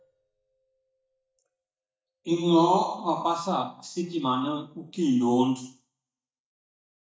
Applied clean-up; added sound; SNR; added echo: neural mask model DeepFilterNet 3.